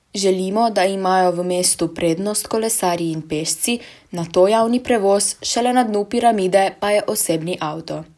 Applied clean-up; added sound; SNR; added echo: none; none; none; none.